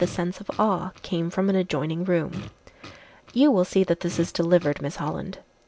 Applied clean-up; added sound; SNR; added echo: none; Fart; 18 dB; none.